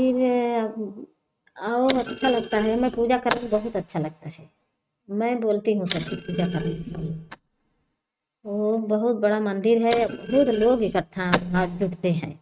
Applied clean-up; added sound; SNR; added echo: neural mask model RNNoise.